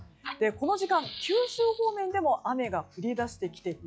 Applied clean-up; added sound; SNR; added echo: classical method log-MMSE.